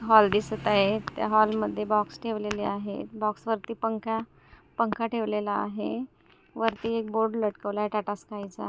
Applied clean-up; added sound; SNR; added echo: none; none; none; none.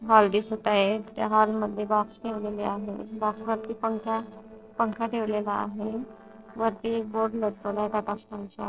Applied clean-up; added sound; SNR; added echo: neural separator model SepFormer DNS4.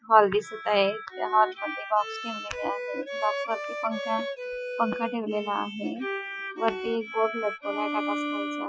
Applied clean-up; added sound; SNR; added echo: classical method Wiener filter.